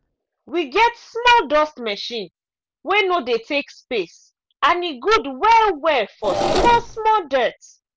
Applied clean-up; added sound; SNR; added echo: none; Engine / Mechanisms; 2 dB; none.